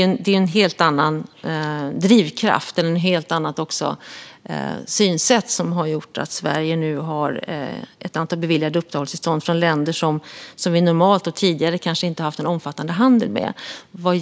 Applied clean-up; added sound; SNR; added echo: none; none; none; none.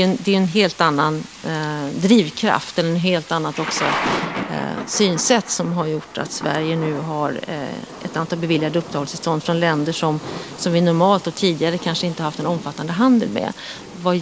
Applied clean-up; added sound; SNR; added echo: none; Thunder / Rain; 12 dB; none.